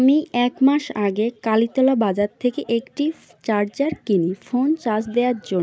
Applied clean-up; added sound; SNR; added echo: none; none; none; none.